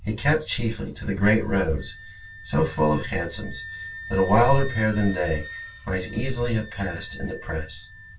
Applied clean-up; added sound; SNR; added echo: none; Wind instrument, woodwind instrument; 17 dB; reverberation time 0.2 s.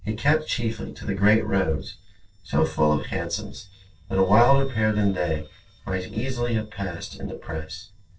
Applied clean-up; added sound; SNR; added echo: neural separator model SepFormer DNS4.